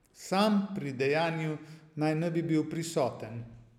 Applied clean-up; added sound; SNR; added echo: none; none; none; none.